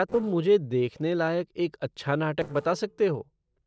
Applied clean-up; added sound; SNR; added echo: neural separator model SepFormer DNS4.